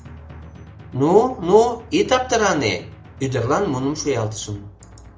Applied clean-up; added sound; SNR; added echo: none; Drum; 19 dB; none.